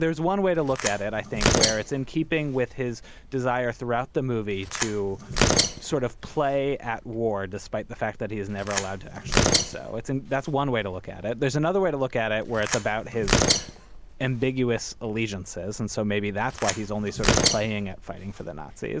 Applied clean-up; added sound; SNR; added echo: none; Tearing; 2 dB; none.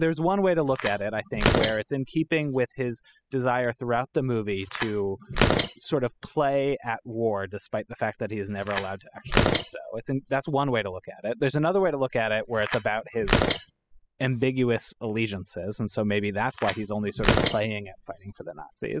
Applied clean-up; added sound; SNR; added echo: classical method spectral subtraction.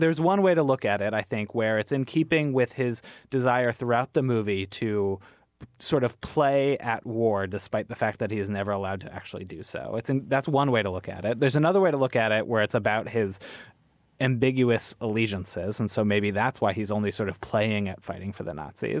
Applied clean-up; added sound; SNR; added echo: none; none; none; none.